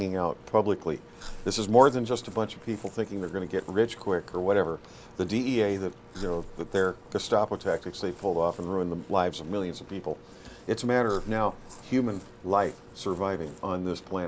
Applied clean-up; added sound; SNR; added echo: none; Chewing, mastication; 19 dB; none.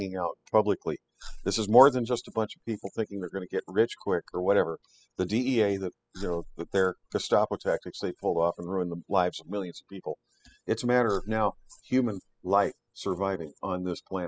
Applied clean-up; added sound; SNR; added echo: classical method spectral subtraction.